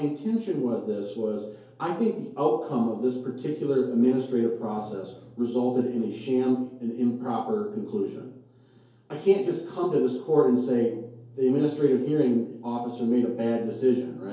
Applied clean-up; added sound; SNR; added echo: none; none; none; reverberation time 2.4 s.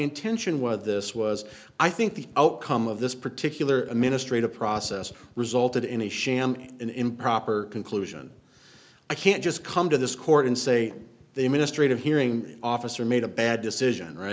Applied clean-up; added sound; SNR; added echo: none; none; none; none.